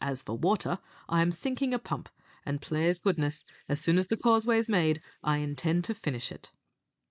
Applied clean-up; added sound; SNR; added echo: neural mask model Resemble Enhance denoiser.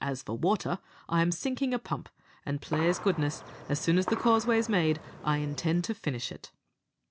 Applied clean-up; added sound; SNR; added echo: none; Gunshot, gunfire; 11 dB; none.